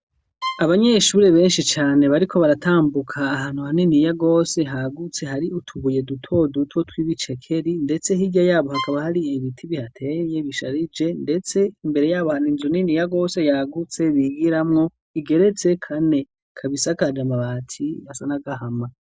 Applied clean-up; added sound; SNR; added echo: none; Bowed string instrument; 13 dB; none.